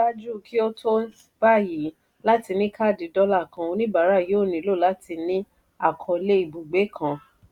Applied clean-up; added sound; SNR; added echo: none; none; none; none.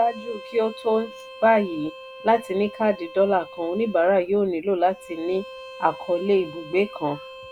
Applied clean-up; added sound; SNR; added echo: none; Bowed string instrument; 17 dB; none.